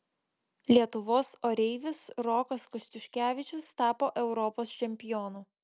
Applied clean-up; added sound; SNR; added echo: none; none; none; none.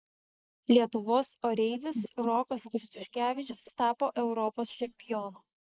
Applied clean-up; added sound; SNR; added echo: neural mask model Resemble Enhance denoiser.